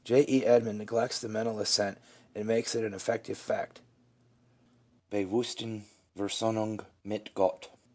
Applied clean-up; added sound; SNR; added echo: none; none; none; none.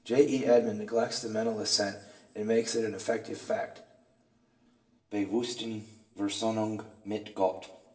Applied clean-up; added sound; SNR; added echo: none; none; none; reverberation time 0.6 s.